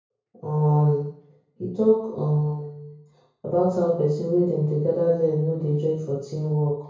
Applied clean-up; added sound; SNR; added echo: none; none; none; reverberation time 0.6 s.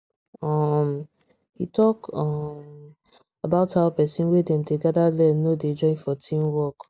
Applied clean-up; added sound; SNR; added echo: none; none; none; none.